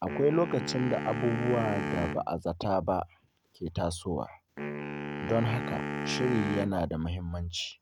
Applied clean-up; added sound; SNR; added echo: none; Wind instrument, woodwind instrument; 6 dB; none.